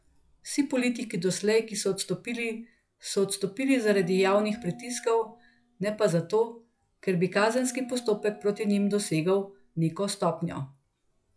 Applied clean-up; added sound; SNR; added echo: classical method log-MMSE.